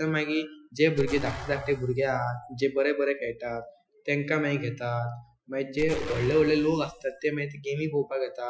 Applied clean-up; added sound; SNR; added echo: classical method Wiener filter.